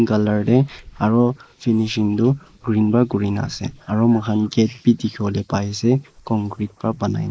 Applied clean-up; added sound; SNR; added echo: neural mask model Resemble Enhance denoiser.